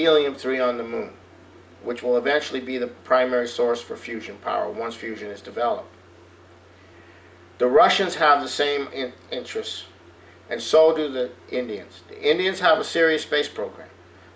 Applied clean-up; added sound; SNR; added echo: none; none; none; none.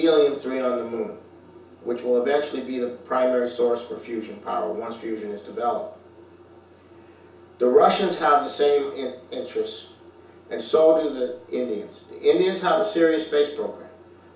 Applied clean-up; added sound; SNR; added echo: none; none; none; reverberation time 0.7 s.